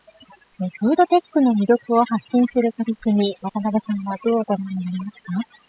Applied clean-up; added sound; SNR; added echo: classical method spectral subtraction.